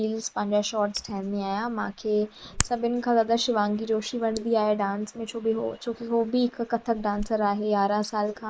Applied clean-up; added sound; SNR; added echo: neural mask model Resemble Enhance denoiser.